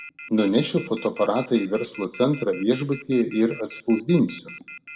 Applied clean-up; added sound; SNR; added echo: none; Telephone; 18 dB; reverberation time 0.5 s.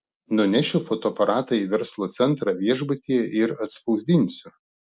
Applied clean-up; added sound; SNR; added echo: none; none; none; none.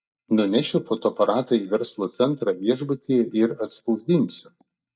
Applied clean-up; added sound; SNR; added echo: neural mask model DeepFilterNet 3.